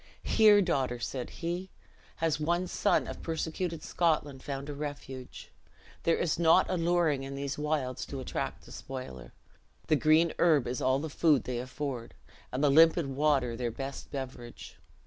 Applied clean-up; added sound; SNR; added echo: none; Thump, thud; 16 dB; none.